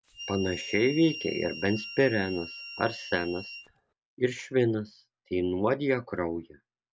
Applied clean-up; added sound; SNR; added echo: none; Harmonica; 12 dB; none.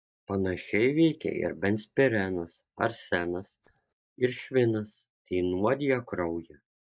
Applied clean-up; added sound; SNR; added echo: neural mask model DeepFilterNet 3.